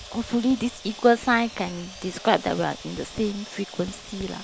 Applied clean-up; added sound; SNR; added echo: none; Writing + Sawing; 15 dB; none.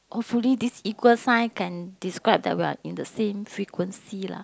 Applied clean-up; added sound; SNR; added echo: none; none; none; none.